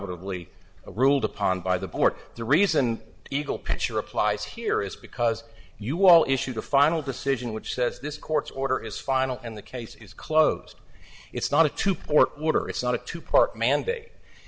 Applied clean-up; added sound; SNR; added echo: none; none; none; none.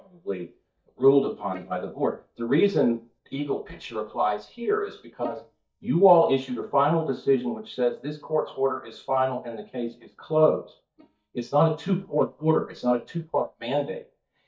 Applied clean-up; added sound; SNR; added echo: neural mask model DeepFilterNet 3.